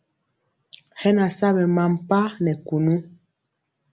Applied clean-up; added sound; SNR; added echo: none; none; none; none.